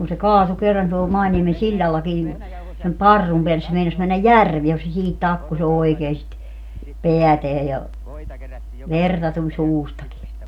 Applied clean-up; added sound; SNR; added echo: none; none; none; none.